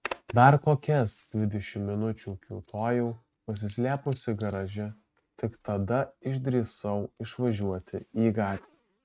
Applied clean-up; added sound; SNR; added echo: neural mask model RNNoise.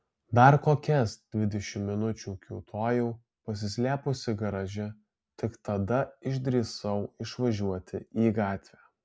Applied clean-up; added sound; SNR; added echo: none; none; none; none.